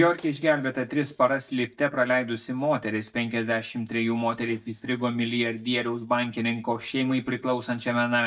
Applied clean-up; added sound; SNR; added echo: neural mask model DeepFilterNet 3.